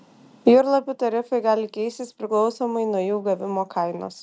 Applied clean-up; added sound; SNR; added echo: none; none; none; none.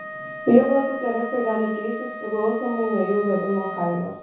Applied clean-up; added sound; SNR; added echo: none; Wind instrument, woodwind instrument; 10 dB; reverberation time 0.5 s.